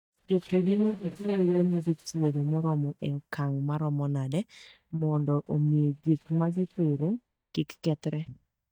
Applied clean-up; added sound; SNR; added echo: neural mask model DeepFilterNet 3.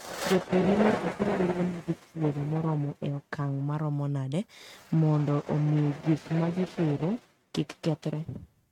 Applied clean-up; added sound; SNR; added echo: neural mask model RNNoise.